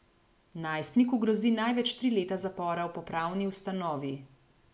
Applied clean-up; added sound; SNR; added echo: none; none; none; none.